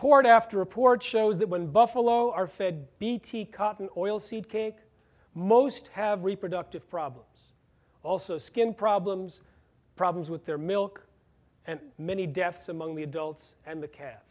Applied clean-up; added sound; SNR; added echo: none; none; none; none.